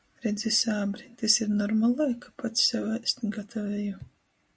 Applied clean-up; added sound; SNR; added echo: none; none; none; none.